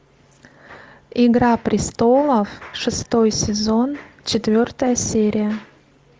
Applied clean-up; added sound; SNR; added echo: none; none; none; none.